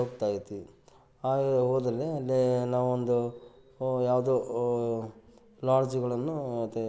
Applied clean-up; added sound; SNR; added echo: none; none; none; none.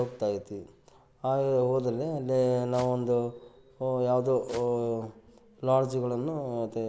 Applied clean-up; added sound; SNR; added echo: none; Walk, footsteps; 20 dB; none.